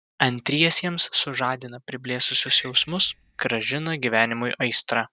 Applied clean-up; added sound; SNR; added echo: neural mask model DeepFilterNet 3.